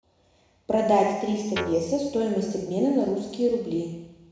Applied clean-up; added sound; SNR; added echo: none; Guitar; 10 dB; reverberation time 1.0 s.